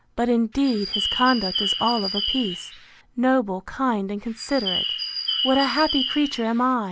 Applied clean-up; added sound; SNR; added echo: none; Bird; 4 dB; none.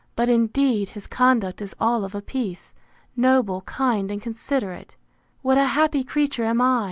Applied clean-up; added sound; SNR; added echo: none; none; none; none.